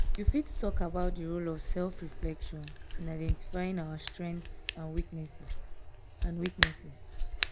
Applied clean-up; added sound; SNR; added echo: none; Hands; -5 dB; none.